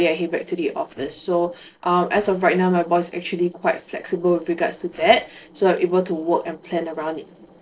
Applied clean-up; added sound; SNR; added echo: neural separator model SepFormer DNS4.